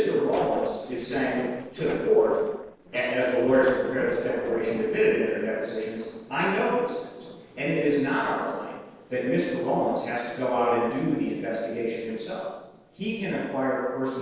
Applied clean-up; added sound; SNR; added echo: neural separator model SepFormer DNS4.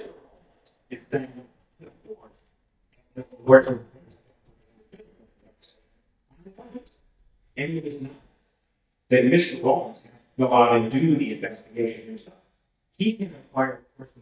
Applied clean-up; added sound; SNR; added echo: neural mask model DeepFilterNet 3.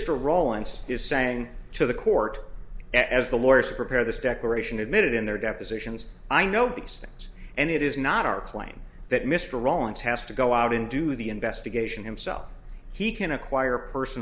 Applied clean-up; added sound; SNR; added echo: none; none; none; none.